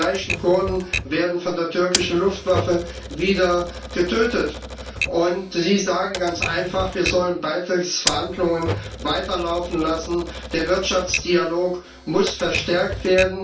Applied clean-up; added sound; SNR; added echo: none; Typewriter; 8 dB; reverberation time 0.2 s.